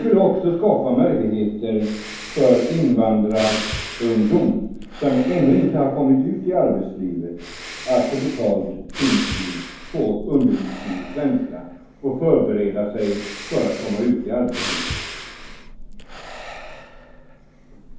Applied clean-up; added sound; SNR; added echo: none; Breathing; 13 dB; reverberation time 0.9 s.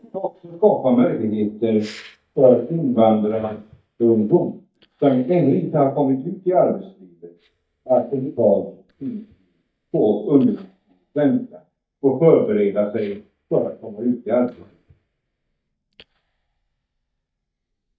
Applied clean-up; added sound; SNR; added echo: neural mask model DeepFilterNet 3.